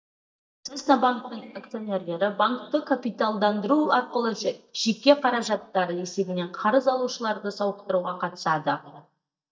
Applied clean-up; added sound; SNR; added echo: neural mask model DeepFilterNet 3.